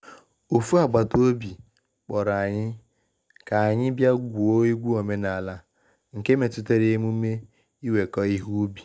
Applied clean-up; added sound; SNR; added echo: none; none; none; none.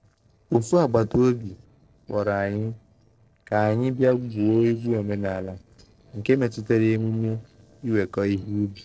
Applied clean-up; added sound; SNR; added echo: neural separator model SepFormer DNS4.